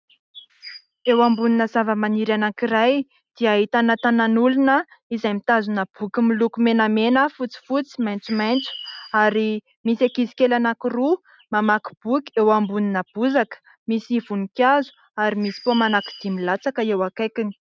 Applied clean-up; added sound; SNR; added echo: neural mask model RNNoise.